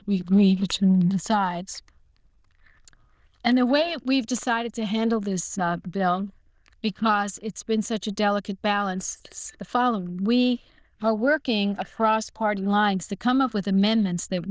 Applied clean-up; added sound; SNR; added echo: neural diffusion model UNIVERSE++.